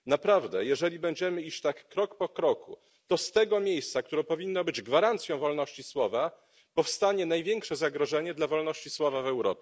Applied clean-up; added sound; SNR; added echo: none; none; none; none.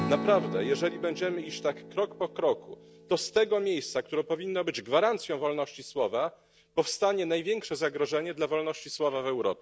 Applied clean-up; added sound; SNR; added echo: none; Strum; 13 dB; none.